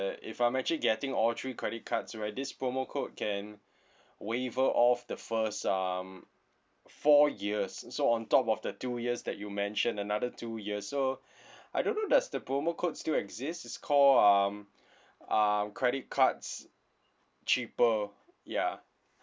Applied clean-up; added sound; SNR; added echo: none; none; none; none.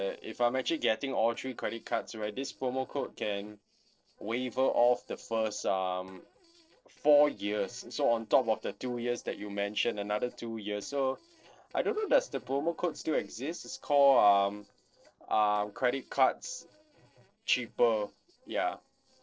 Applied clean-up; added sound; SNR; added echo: neural separator model SepFormer DNS4.